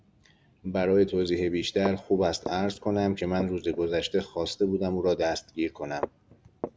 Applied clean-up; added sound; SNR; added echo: none; Walk, footsteps; 15 dB; none.